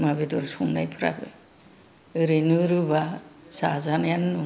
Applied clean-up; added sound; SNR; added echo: none; none; none; none.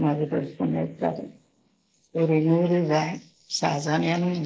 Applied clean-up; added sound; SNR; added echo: neural mask model Resemble Enhance denoiser.